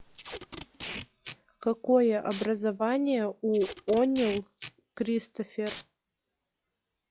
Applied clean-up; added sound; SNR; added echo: classical method log-MMSE.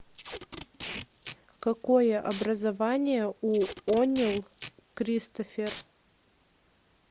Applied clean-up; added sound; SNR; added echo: none; Packing tape, duct tape; 16 dB; none.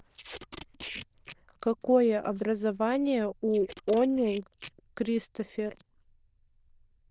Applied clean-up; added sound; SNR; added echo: neural diffusion model UNIVERSE++.